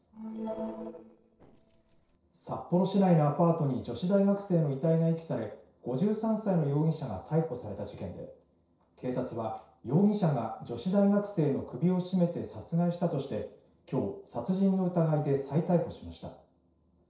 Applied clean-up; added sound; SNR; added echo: neural separator model SepFormer DNS4.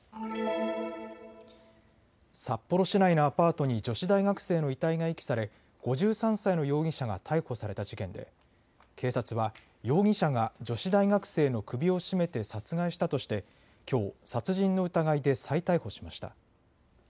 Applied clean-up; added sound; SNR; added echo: none; none; none; none.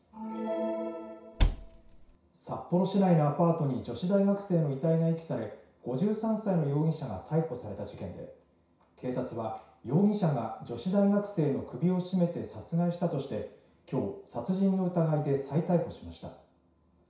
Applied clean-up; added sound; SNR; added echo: none; Cupboard open or close; 0 dB; reverberation time 0.6 s.